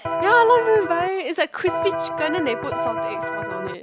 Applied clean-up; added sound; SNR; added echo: none; Electric guitar; 4 dB; none.